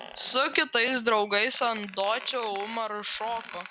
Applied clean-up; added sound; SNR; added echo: none; Squeak; 18 dB; none.